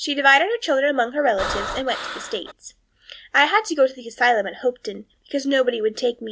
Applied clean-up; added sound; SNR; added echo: none; Breathing; 8 dB; none.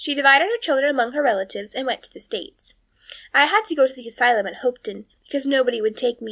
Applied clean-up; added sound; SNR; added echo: none; none; none; none.